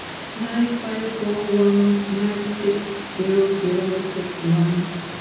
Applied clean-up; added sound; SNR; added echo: none; Water; 10 dB; reverberation time 1.2 s.